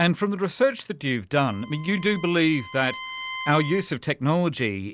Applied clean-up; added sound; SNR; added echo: none; Bowed string instrument; 14 dB; none.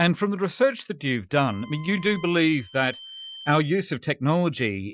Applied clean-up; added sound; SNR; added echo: classical method Wiener filter.